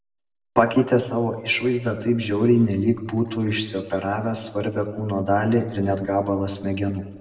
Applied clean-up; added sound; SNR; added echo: none; none; none; reverberation time 1.2 s.